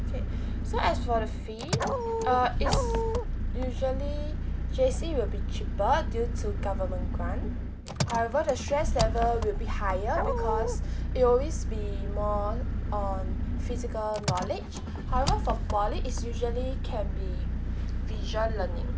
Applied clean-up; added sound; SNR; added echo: none; Engine + Dog; -2 dB; none.